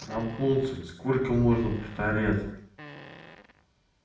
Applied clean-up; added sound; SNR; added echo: none; Fart; 20 dB; reverberation time 0.6 s.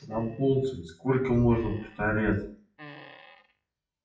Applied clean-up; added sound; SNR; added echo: classical method WPE with log-MMSE.